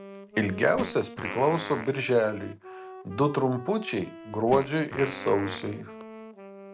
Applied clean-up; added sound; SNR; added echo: none; Fart + Wind instrument, woodwind instrument; 12 dB; none.